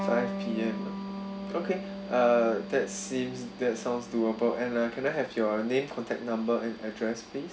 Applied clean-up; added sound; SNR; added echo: none; Electric guitar; 10 dB; none.